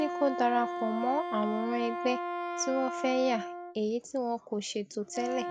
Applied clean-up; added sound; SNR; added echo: none; Wind instrument, woodwind instrument; 6 dB; none.